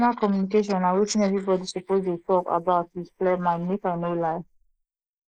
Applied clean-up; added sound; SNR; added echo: neural mask model Resemble Enhance denoiser.